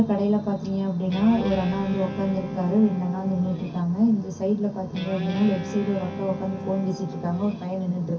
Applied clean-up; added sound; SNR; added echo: none; Guitar; 11 dB; reverberation time 0.3 s.